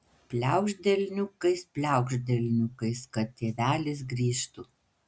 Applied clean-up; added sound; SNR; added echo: none; none; none; none.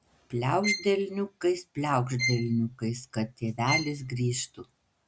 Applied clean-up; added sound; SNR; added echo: none; Bowed string instrument; 7 dB; none.